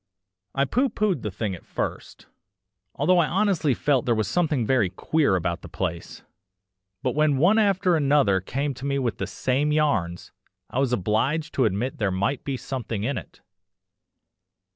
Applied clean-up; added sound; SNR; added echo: none; none; none; none.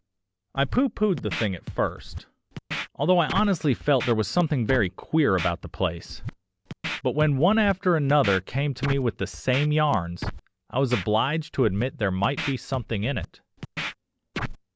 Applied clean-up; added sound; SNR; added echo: none; Scratching (performance technique); 11 dB; none.